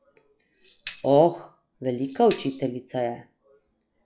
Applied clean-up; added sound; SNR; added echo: classical method log-MMSE.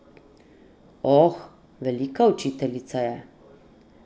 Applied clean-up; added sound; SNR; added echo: none; none; none; none.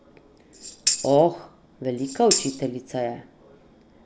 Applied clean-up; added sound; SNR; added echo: none; Tambourine; 3 dB; none.